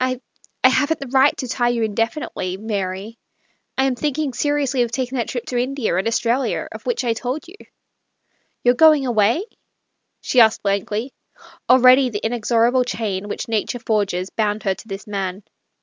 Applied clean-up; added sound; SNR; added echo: none; none; none; none.